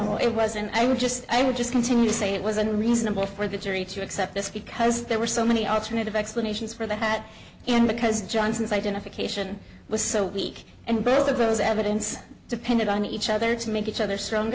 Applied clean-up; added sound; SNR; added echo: none; none; none; none.